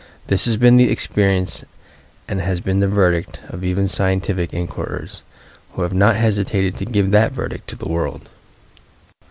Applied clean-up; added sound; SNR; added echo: none; none; none; none.